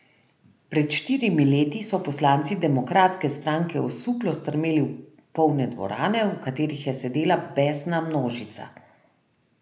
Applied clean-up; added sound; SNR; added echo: none; none; none; none.